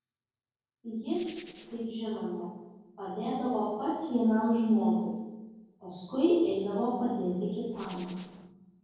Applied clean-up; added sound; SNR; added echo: neural separator model SepFormer DNS4.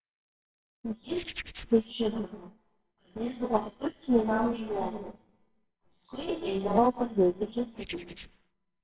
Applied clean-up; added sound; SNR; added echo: neural separator model SepFormer WHAMR!.